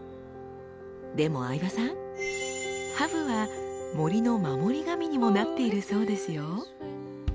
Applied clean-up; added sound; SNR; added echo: none; none; none; none.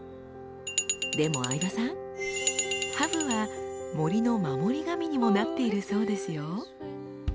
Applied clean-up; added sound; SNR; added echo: none; Glass; 3 dB; none.